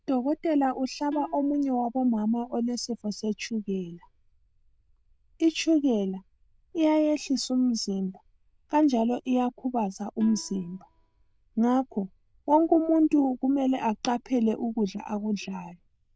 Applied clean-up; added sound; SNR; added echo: neural diffusion model UNIVERSE++.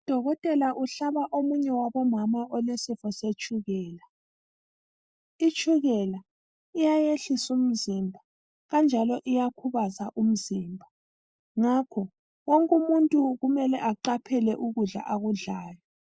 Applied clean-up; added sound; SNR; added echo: neural mask model Resemble Enhance denoiser.